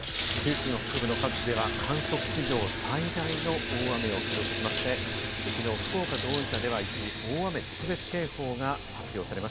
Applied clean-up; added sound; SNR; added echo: none; Bathtub (filling or washing) / Water tap, faucet; -1 dB; none.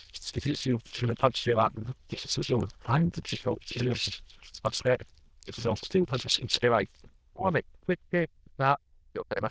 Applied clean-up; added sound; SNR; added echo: neural diffusion model UNIVERSE++.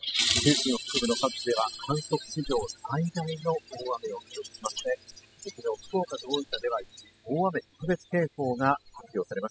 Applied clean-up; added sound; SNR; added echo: classical method spectral subtraction.